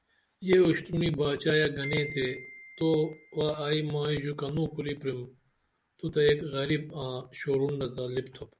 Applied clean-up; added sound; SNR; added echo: none; Glockenspiel; 17 dB; none.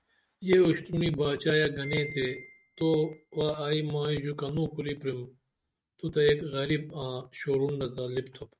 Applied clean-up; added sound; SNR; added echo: neural mask model RNNoise.